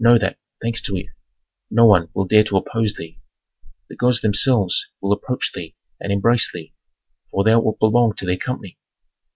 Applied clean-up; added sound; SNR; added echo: none; none; none; none.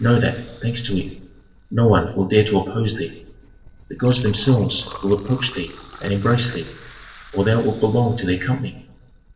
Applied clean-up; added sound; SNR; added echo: neural separator model SepFormer DNS4.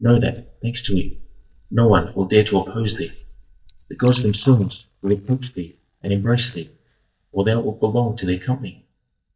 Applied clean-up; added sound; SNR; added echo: neural mask model DeepFilterNet 3.